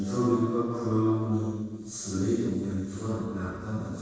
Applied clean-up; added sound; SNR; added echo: neural separator model SepFormer DNS4.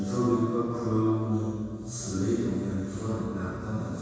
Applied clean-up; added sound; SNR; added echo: none; Organ; 12 dB; reverberation time 2.0 s.